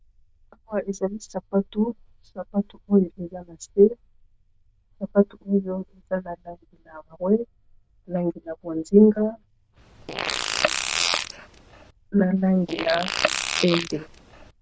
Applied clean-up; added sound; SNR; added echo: neural diffusion model UNIVERSE++.